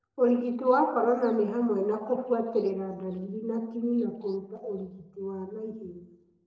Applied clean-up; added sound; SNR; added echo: neural separator model SepFormer DNS4.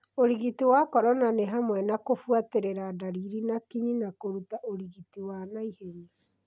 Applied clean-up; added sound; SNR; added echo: none; none; none; none.